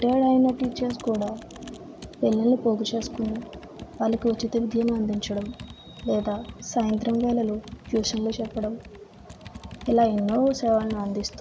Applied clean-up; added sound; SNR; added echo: none; Computer keyboard; 18 dB; none.